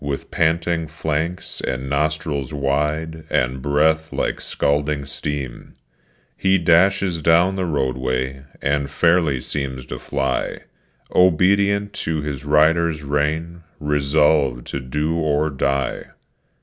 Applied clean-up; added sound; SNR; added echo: none; none; none; none.